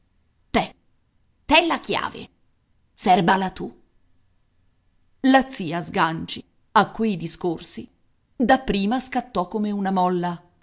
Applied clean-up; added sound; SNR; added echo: none; none; none; none.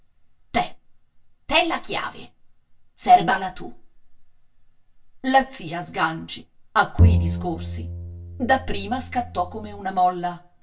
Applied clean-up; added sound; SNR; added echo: none; Bowed string instrument; -1 dB; reverberation time 0.2 s.